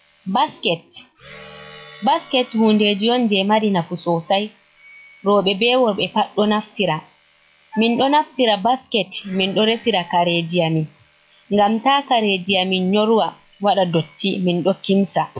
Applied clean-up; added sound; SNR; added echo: classical method log-MMSE.